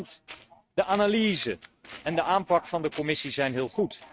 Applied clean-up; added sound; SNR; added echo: neural mask model RNNoise.